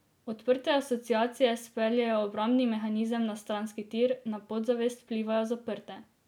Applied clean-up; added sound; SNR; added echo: none; none; none; none.